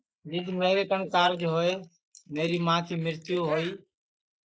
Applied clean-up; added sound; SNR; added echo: neural mask model Resemble Enhance denoiser.